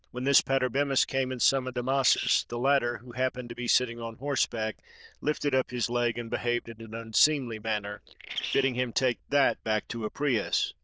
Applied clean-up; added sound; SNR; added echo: neural diffusion model UNIVERSE++.